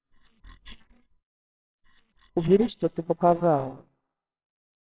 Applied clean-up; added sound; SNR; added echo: neural separator model SepFormer WHAMR!.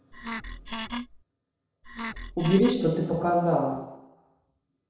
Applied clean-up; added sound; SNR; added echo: neural separator model SepFormer DNS4.